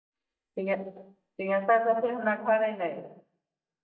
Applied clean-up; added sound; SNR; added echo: neural mask model DeepFilterNet 3.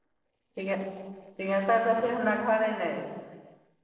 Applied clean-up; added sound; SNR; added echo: neural separator model SepFormer DNS4.